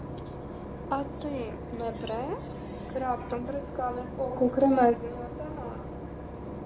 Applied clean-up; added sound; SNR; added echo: none; Engine / Boat, Water vehicle; 7 dB; none.